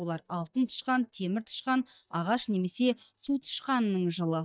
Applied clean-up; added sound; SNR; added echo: neural mask model DeepFilterNet 3.